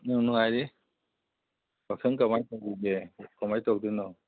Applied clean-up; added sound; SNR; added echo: none; none; none; none.